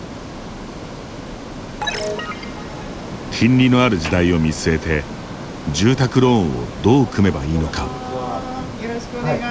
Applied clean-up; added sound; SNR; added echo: none; Ocean; 12 dB; none.